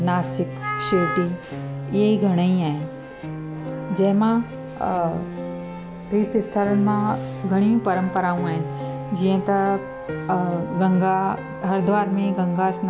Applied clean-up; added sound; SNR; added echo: none; Piano + Wind instrument, woodwind instrument; 8 dB; none.